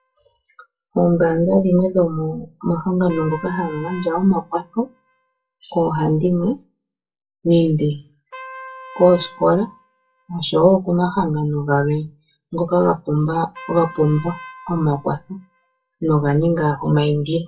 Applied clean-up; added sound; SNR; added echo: classical method WPE with log-MMSE.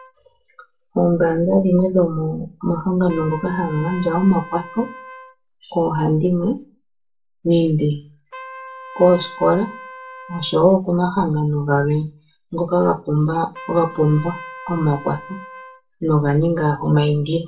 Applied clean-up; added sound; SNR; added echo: none; Trumpet; 20 dB; reverberation time 0.2 s.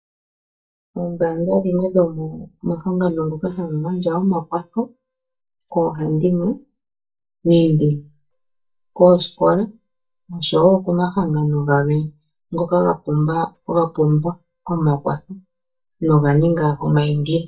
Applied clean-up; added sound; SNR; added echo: neural mask model DeepFilterNet 3.